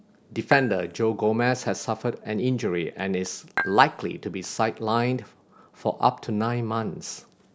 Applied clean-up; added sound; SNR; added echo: none; Dishes, pots, and pans / Chink, clink; 5 dB; none.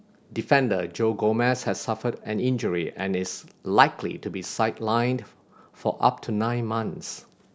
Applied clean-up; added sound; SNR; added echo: none; none; none; none.